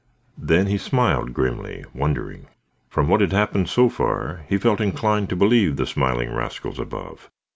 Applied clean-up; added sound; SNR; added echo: none; none; none; none.